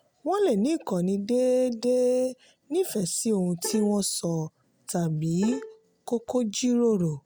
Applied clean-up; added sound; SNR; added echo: none; Bowed string instrument; 14 dB; none.